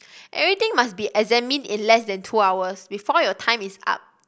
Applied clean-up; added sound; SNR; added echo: none; none; none; none.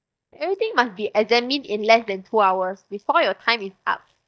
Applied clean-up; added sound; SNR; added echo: neural mask model DeepFilterNet 3.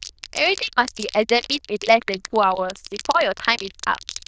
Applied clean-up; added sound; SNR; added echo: neural diffusion model UNIVERSE++.